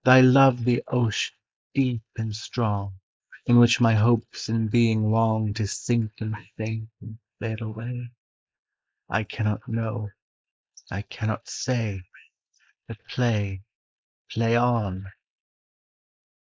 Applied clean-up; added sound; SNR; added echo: neural mask model Resemble Enhance denoiser.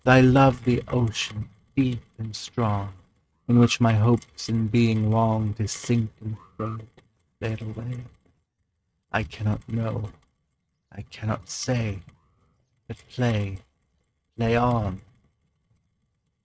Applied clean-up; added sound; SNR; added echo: neural mask model RNNoise.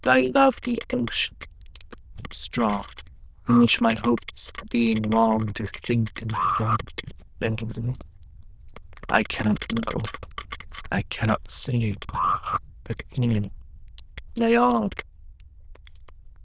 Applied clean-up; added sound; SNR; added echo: neural diffusion model UNIVERSE++.